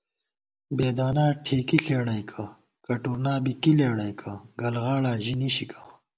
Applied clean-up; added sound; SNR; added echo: none; none; none; none.